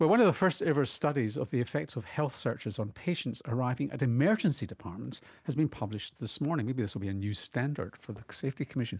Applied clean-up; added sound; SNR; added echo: none; none; none; none.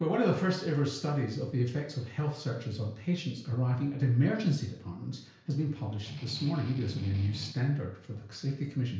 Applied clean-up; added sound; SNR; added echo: none; Strum; 11 dB; reverberation time 0.5 s.